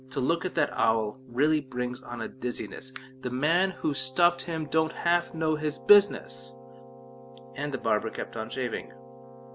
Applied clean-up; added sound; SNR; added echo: none; Keyboard (musical); 19 dB; none.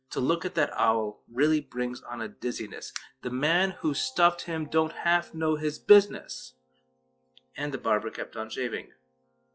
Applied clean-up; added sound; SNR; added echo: classical method log-MMSE.